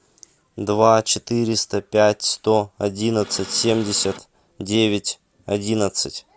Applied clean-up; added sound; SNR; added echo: none; Printer; 16 dB; none.